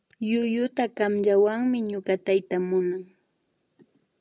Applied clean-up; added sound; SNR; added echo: none; none; none; none.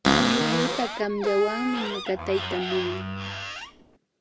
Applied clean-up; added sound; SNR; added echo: none; Cupboard open or close; -1 dB; none.